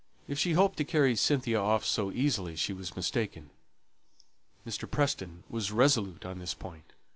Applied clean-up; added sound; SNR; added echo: none; none; none; none.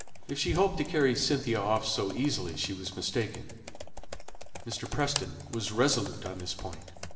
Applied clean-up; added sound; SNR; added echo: none; Computer keyboard; 12 dB; reverberation time 1.2 s.